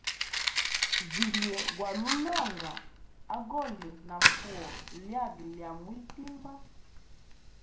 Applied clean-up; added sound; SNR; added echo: none; Fire; -4 dB; reverberation time 0.4 s.